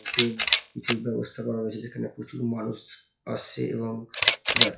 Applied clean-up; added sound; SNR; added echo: classical method WPE with log-MMSE.